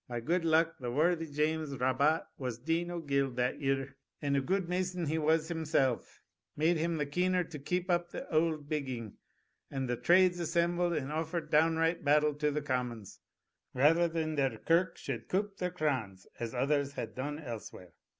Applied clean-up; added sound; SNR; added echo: none; none; none; none.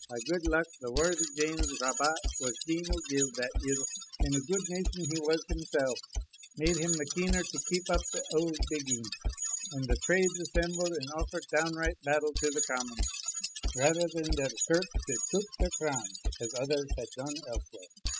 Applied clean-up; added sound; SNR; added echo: classical method spectral subtraction.